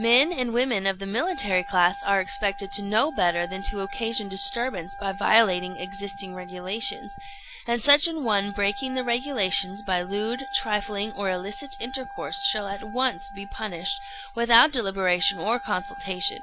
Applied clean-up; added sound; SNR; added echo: none; Wind instrument, woodwind instrument; 13 dB; none.